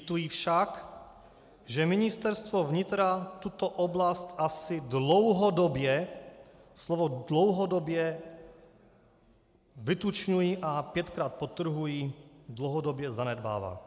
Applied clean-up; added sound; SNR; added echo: none; none; none; none.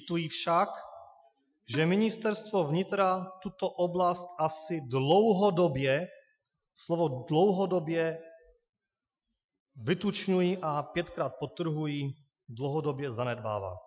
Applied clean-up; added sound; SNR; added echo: classical method Wiener filter.